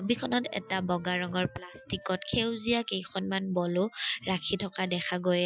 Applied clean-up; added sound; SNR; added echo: classical method Wiener filter.